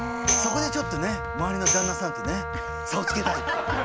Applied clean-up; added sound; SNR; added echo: none; Wind instrument, woodwind instrument + Tambourine; 1 dB; none.